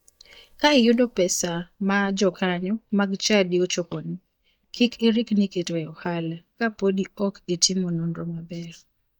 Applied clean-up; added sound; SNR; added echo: neural mask model DeepFilterNet 3.